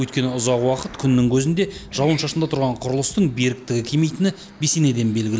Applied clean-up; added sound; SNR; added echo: none; none; none; none.